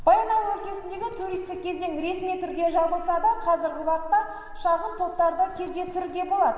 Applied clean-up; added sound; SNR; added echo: none; Livestock, farm animals, working animals; 14 dB; reverberation time 2.6 s.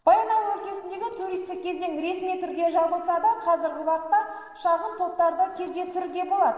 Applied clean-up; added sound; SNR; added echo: neural separator model SepFormer DNS4.